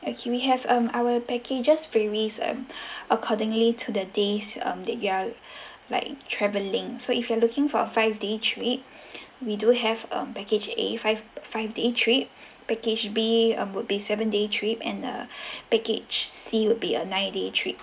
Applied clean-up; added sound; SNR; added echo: none; none; none; none.